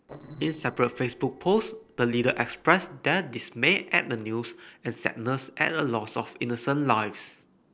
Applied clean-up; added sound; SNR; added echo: neural separator model SepFormer DNS4.